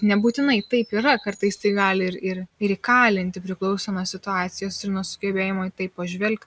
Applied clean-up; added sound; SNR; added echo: none; none; none; none.